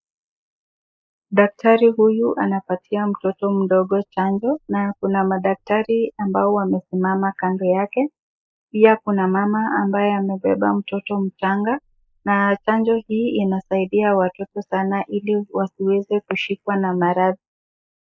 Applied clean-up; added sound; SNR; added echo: neural mask model Resemble Enhance denoiser.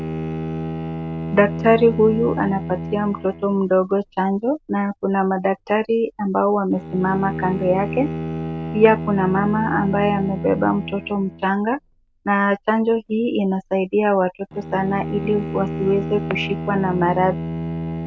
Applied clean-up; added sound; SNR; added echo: none; Bowed string instrument; 8 dB; none.